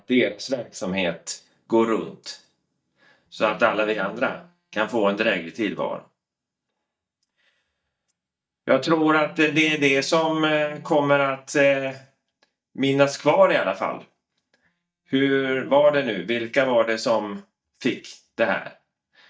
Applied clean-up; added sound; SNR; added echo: neural mask model DeepFilterNet 3.